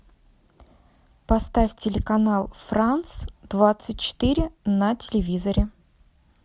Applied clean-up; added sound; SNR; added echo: none; none; none; none.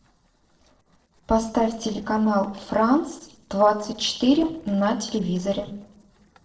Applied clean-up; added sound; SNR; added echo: neural separator model SepFormer DNS4.